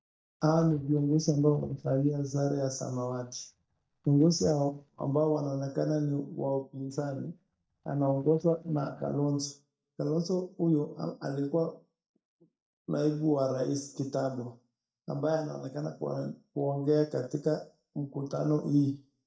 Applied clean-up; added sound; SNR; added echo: neural mask model DeepFilterNet 3.